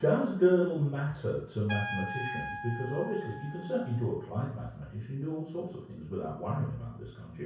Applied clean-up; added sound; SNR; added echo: none; Trumpet; 12 dB; reverberation time 0.6 s.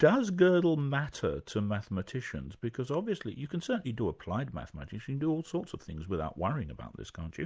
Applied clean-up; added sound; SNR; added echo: none; none; none; none.